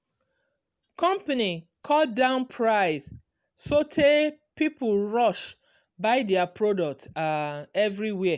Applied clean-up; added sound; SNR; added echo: none; none; none; none.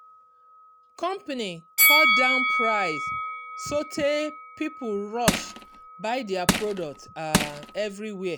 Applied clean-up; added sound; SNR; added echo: none; Bell + Crushing; -3 dB; none.